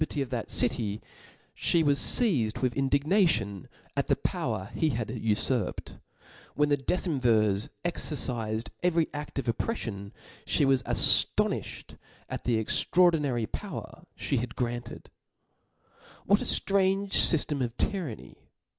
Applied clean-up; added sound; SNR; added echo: none; none; none; none.